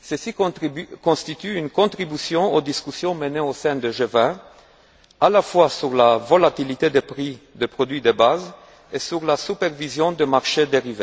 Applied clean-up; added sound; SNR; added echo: none; none; none; none.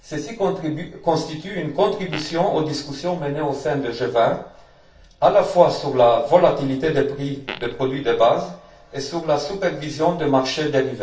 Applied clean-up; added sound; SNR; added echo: none; Fart; 16 dB; reverberation time 0.4 s.